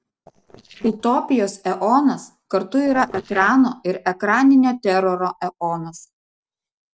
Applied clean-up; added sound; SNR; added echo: neural separator model SepFormer DNS4.